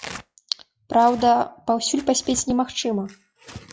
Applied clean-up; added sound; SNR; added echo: classical method log-MMSE.